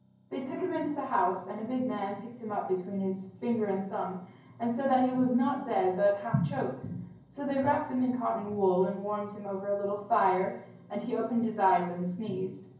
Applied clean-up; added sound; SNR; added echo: none; none; none; reverberation time 0.9 s.